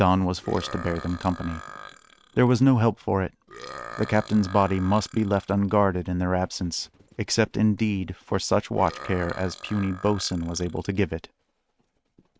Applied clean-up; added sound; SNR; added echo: neural mask model RNNoise.